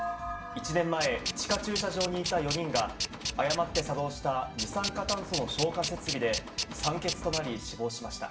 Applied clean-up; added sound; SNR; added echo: none; Tools; 4 dB; reverberation time 0.4 s.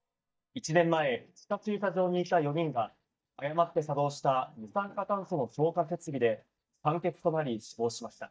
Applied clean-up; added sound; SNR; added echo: neural mask model DeepFilterNet 3.